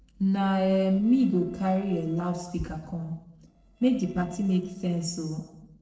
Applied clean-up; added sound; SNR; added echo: neural separator model SepFormer DNS4.